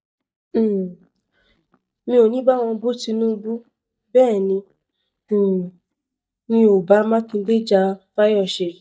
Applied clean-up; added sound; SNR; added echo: neural mask model DeepFilterNet 3.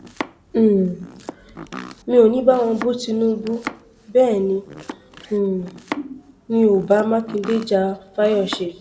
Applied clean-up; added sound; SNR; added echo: none; Domestic sounds, home sounds; 16 dB; reverberation time 1.1 s.